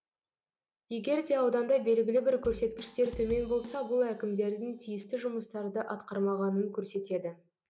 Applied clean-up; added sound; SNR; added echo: none; Bass drum / Drum kit; 17 dB; none.